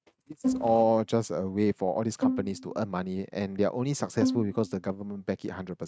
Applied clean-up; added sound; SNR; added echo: neural mask model RNNoise.